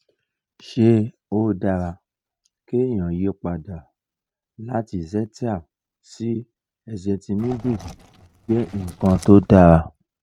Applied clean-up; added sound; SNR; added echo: neural mask model RNNoise.